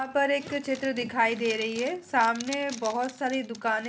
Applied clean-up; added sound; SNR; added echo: none; Zipper (clothing); 17 dB; none.